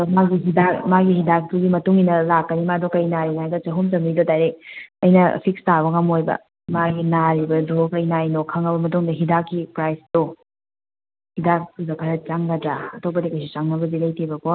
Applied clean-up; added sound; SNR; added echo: none; none; none; none.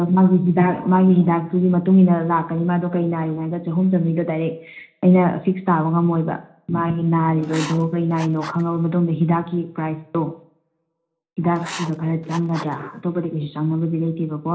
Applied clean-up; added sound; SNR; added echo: none; Writing; 16 dB; reverberation time 0.4 s.